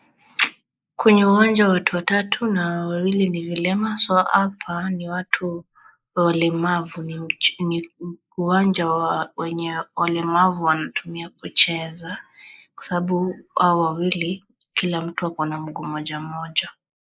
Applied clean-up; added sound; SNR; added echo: neural mask model Resemble Enhance denoiser.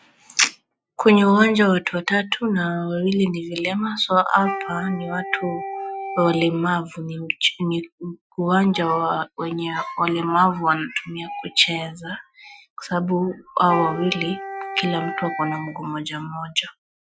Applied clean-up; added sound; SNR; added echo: classical method Wiener filter.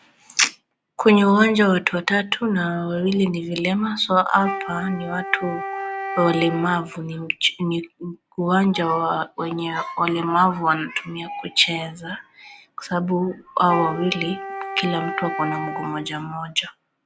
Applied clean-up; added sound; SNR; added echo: none; Wind instrument, woodwind instrument; 9 dB; none.